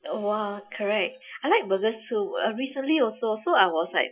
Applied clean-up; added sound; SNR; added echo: classical method Wiener filter.